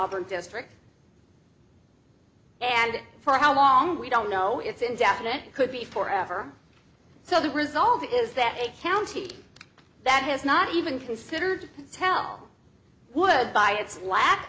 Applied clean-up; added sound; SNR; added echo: none; none; none; none.